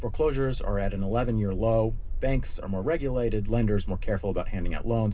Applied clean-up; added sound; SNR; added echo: none; Bark; 2 dB; reverberation time 0.2 s.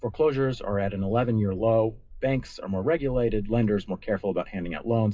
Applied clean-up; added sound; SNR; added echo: classical method WPE with log-MMSE.